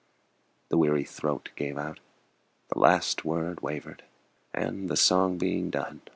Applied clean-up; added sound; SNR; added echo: none; none; none; none.